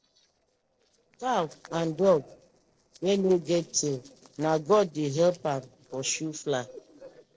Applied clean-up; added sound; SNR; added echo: neural separator model SepFormer DNS4.